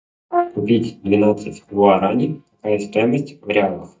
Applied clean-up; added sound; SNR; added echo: neural mask model DeepFilterNet 3.